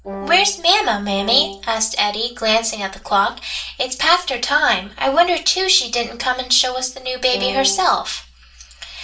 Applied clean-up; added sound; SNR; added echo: none; Wind instrument, woodwind instrument; 11 dB; reverberation time 0.3 s.